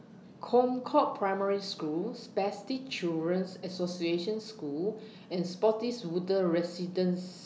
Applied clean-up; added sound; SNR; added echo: none; none; none; none.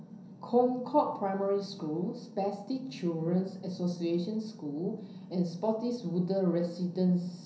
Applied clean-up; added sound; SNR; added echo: none; none; none; reverberation time 0.6 s.